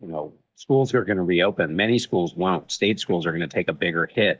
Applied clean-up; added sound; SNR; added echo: neural mask model DeepFilterNet 3.